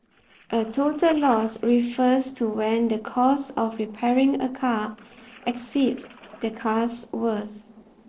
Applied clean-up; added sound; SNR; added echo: neural separator model SepFormer DNS4.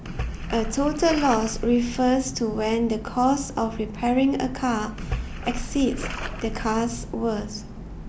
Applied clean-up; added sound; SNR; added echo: none; Splash, splatter; 9 dB; none.